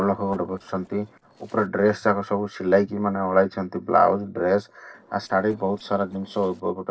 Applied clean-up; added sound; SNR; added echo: neural separator model SepFormer DNS4.